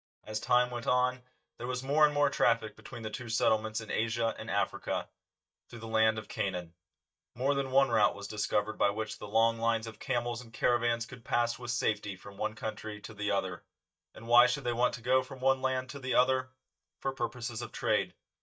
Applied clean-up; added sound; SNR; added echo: neural mask model DeepFilterNet 3.